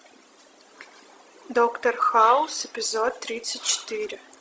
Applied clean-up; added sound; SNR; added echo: none; none; none; none.